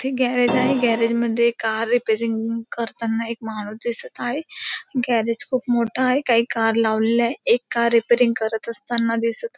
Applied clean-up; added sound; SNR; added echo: none; Keyboard (musical); 4 dB; none.